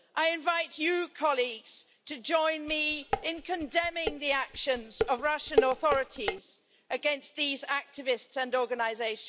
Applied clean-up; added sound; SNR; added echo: none; Dishes, pots, and pans; 3 dB; none.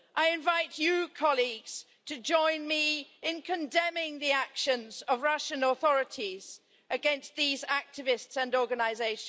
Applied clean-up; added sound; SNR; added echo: none; none; none; none.